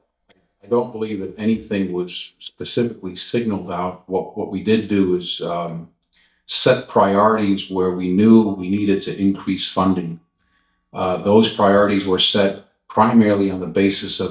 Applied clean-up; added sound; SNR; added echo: neural mask model DeepFilterNet 3.